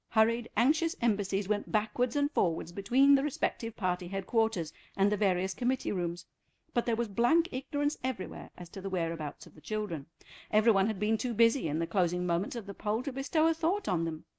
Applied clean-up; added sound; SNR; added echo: none; none; none; none.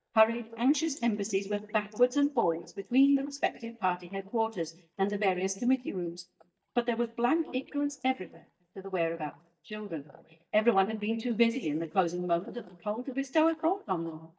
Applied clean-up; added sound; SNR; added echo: neural mask model DeepFilterNet 3.